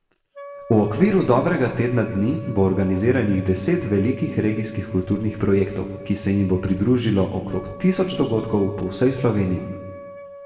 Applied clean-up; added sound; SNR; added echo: none; Wind instrument, woodwind instrument; 17 dB; reverberation time 1.2 s.